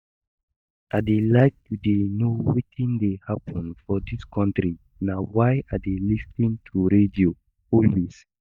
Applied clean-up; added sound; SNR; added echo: neural mask model DeepFilterNet 3.